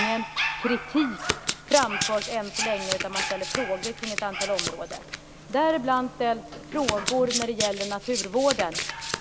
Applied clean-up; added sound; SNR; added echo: none; Domestic sounds, home sounds + Dog; 4 dB; none.